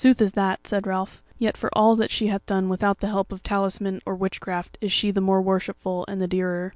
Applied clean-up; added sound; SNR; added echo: none; none; none; none.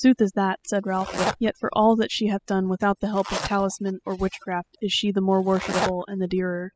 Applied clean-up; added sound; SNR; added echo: classical method spectral subtraction.